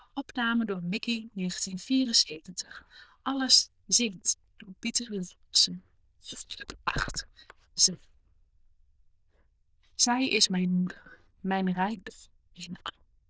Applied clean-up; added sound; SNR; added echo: neural diffusion model UNIVERSE++.